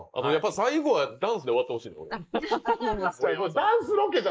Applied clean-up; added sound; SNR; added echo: neural mask model Resemble Enhance denoiser.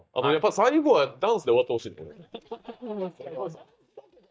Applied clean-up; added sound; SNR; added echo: neural mask model DeepFilterNet 3.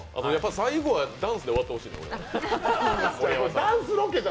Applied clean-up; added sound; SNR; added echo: none; Crackle; 18 dB; none.